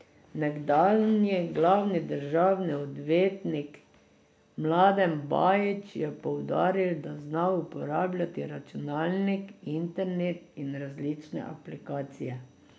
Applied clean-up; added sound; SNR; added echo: none; none; none; none.